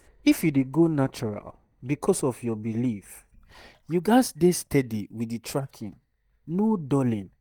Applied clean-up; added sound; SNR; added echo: neural mask model DeepFilterNet 3.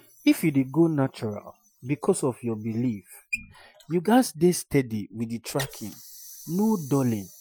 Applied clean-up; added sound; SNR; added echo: classical method Wiener filter.